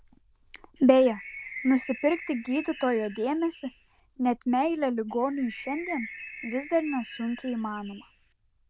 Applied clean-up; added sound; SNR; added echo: neural diffusion model UNIVERSE++.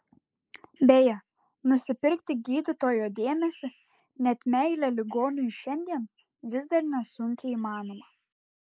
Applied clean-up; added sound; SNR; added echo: neural mask model Resemble Enhance denoiser.